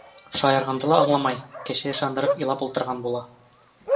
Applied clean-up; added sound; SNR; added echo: none; Bark; 7 dB; reverberation time 0.6 s.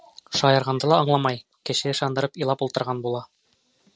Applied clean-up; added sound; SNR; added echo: none; none; none; none.